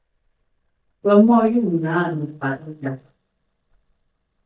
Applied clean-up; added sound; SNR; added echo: neural mask model DeepFilterNet 3.